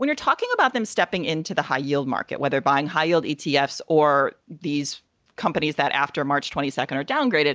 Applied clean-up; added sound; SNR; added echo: none; none; none; none.